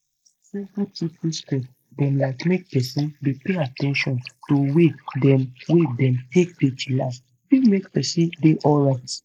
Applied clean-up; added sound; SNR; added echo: neural mask model Resemble Enhance denoiser.